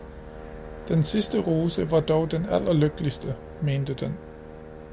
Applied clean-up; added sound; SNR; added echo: none; Brass instrument; 16 dB; none.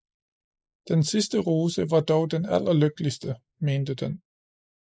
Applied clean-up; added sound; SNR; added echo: neural mask model Resemble Enhance denoiser.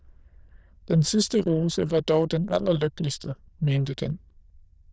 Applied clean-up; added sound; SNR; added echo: neural diffusion model UNIVERSE++.